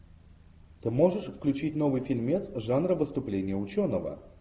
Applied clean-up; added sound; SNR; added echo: none; none; none; none.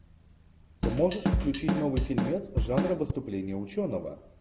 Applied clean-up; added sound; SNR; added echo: none; Drum kit; -2 dB; none.